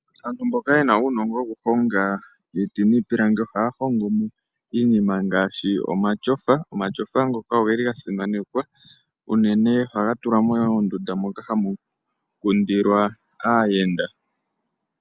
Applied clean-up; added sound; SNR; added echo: none; none; none; none.